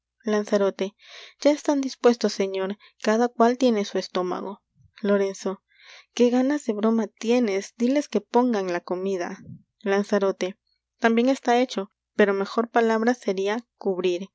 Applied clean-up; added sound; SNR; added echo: none; none; none; none.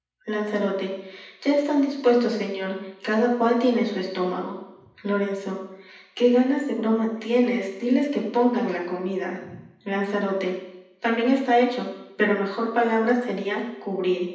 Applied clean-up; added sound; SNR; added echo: none; none; none; reverberation time 0.9 s.